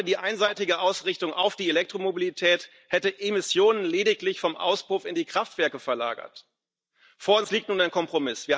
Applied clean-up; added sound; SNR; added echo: neural mask model DeepFilterNet 3.